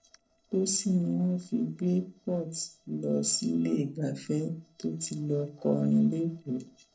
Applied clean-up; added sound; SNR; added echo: neural separator model SepFormer DNS4.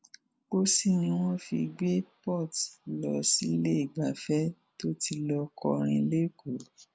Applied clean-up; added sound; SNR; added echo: none; none; none; none.